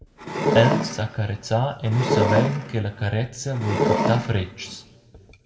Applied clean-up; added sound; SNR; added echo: none; Wood; 1 dB; reverberation time 1.2 s.